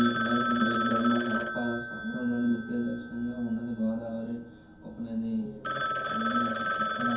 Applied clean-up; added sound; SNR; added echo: none; Telephone; 0 dB; reverberation time 0.6 s.